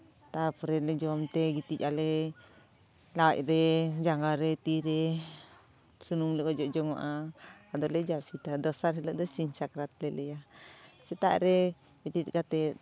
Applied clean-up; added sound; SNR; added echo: none; none; none; none.